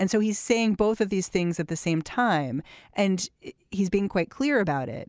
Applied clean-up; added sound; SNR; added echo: none; none; none; none.